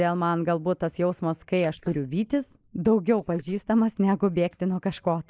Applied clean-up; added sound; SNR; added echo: neural mask model Resemble Enhance denoiser.